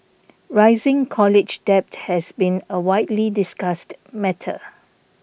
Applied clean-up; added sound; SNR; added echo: none; none; none; none.